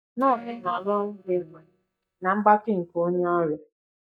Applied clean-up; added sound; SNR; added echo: neural mask model DeepFilterNet 3.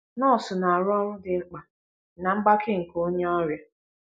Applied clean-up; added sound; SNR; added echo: none; none; none; none.